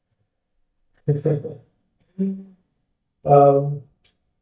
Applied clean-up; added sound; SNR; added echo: neural mask model DeepFilterNet 3.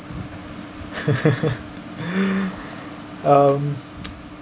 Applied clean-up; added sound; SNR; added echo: none; none; none; none.